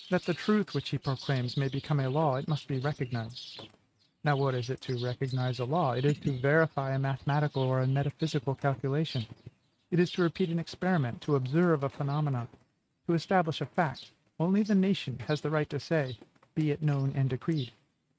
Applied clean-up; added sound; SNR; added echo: neural mask model RNNoise.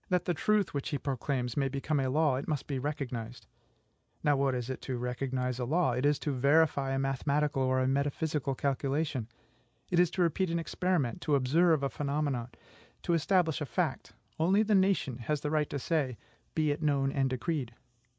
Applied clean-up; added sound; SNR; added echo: none; none; none; none.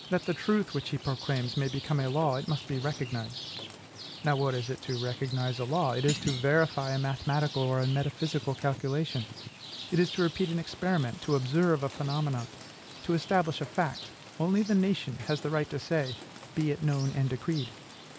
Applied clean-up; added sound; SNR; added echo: none; Rain + Thump, thud; 13 dB; none.